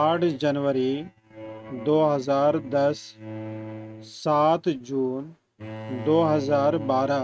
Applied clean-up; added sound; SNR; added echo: neural mask model RNNoise.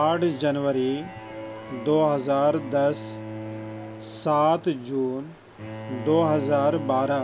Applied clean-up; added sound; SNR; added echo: none; Bowed string instrument; 12 dB; none.